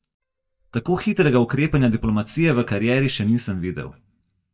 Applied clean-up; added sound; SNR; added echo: neural mask model DeepFilterNet 3.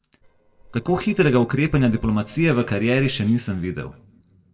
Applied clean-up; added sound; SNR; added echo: neural separator model SepFormer DNS4.